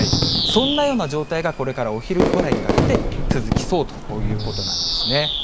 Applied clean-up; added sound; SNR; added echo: none; Fireworks + Bird vocalization, bird call, bird song; -2 dB; none.